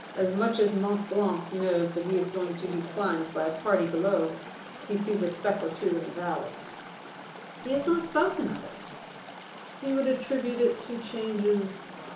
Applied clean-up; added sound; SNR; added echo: none; Chatter / Stream; 14 dB; reverberation time 0.8 s.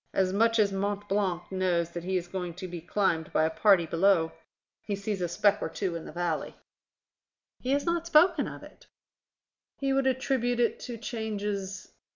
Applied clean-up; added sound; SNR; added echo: none; none; none; none.